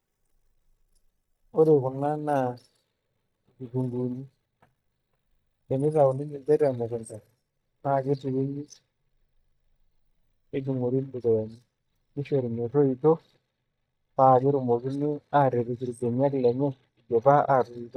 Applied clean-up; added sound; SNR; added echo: neural mask model DeepFilterNet 3.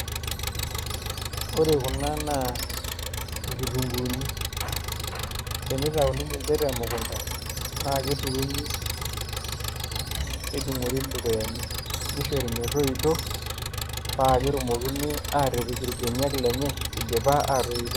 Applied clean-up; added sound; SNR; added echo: none; Engine; 3 dB; none.